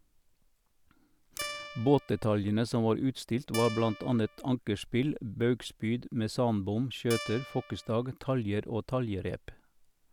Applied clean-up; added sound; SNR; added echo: none; Guitar; 11 dB; none.